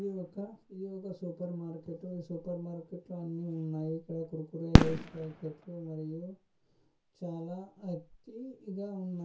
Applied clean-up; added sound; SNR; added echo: none; Fireworks; -5 dB; reverberation time 0.2 s.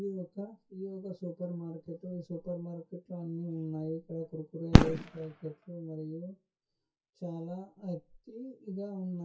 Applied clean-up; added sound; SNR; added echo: classical method WPE with log-MMSE.